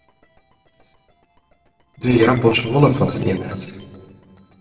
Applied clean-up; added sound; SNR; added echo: neural separator model SepFormer DNS4.